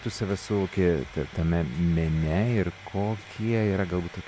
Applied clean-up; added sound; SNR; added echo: none; Frying (food); 19 dB; none.